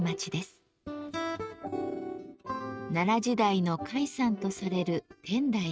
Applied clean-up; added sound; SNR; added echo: neural mask model RNNoise.